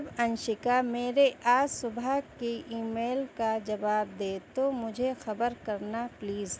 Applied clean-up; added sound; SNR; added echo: none; none; none; none.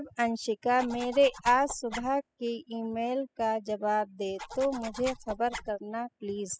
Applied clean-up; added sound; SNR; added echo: classical method spectral subtraction.